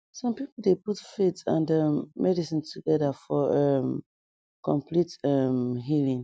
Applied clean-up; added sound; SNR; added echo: none; none; none; none.